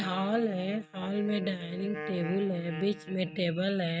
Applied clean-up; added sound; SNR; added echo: neural mask model RNNoise.